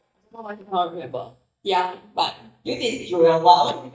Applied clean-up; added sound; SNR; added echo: neural mask model DeepFilterNet 3.